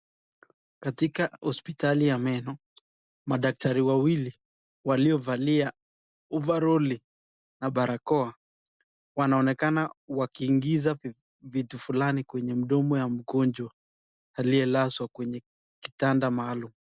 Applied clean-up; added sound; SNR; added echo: none; none; none; none.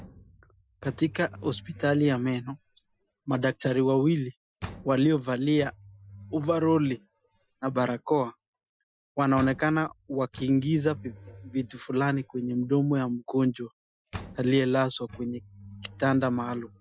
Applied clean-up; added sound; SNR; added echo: classical method Wiener filter.